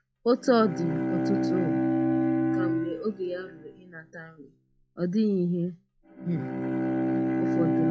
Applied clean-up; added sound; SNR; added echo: classical method log-MMSE.